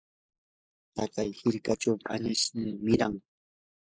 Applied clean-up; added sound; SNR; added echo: neural mask model Resemble Enhance denoiser.